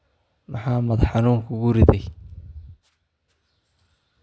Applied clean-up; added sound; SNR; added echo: none; none; none; none.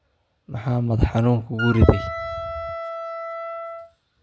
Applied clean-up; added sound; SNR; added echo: none; Wind instrument, woodwind instrument; 8 dB; none.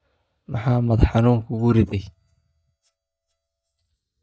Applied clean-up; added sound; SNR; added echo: neural mask model DeepFilterNet 3.